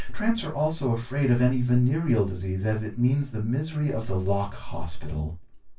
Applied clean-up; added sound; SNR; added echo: none; none; none; reverberation time 0.1 s.